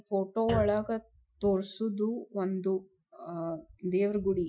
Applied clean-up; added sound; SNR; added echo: classical method Wiener filter.